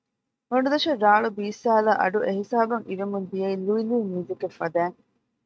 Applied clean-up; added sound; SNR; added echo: neural mask model RNNoise.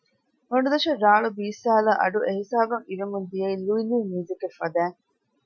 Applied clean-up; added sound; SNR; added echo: classical method Wiener filter.